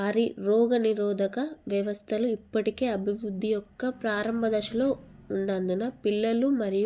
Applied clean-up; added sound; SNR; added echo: none; none; none; none.